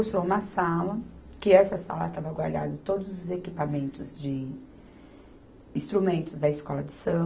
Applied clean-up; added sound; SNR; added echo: none; none; none; none.